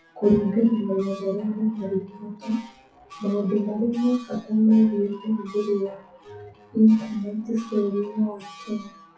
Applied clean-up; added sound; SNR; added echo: classical method WPE with log-MMSE.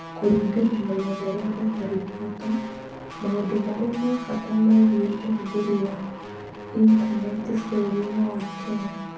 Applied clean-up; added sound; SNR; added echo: none; Guitar; 13 dB; reverberation time 0.6 s.